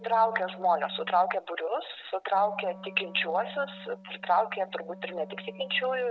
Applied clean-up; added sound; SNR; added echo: none; Wind instrument, woodwind instrument; 18 dB; none.